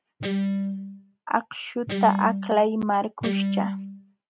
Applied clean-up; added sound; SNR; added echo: neural mask model RNNoise.